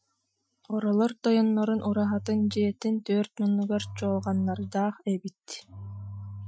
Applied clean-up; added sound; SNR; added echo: classical method Wiener filter.